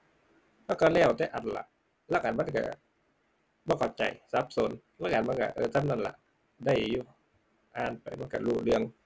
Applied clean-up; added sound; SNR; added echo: none; none; none; none.